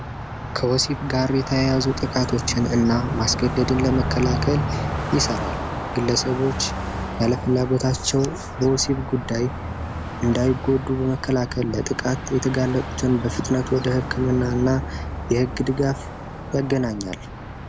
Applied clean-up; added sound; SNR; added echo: none; Car passing by; 6 dB; none.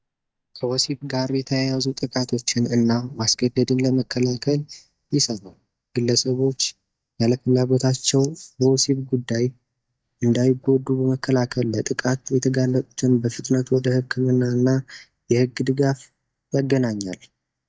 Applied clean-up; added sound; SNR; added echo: neural mask model DeepFilterNet 3.